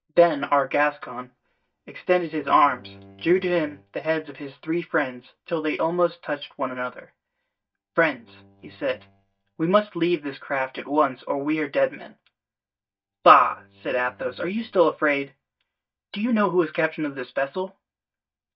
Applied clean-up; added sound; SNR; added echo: neural mask model DeepFilterNet 3.